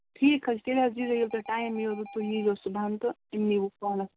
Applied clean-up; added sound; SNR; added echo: none; Alarm; 18 dB; none.